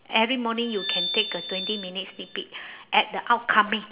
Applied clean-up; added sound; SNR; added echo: none; Glass; 6 dB; reverberation time 1.2 s.